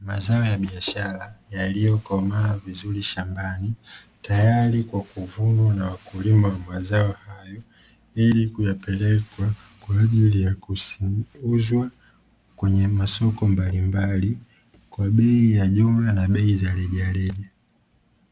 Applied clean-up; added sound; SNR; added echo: none; none; none; none.